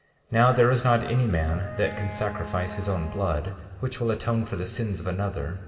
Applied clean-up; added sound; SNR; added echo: none; Wind instrument, woodwind instrument; 15 dB; reverberation time 2.3 s.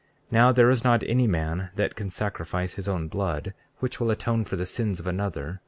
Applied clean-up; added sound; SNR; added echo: none; none; none; none.